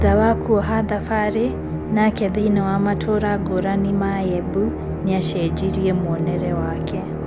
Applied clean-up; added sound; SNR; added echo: none; Musical instrument; 3 dB; none.